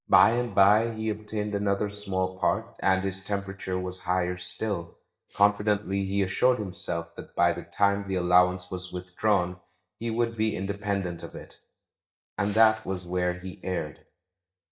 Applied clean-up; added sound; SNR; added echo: neural mask model DeepFilterNet 3.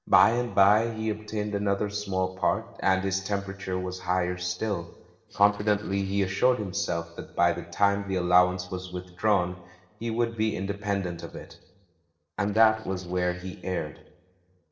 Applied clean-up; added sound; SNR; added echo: neural separator model SepFormer DNS4.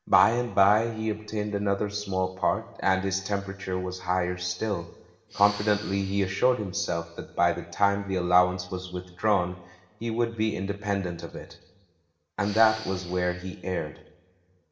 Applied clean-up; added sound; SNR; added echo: none; Respiratory sounds; 15 dB; reverberation time 1.2 s.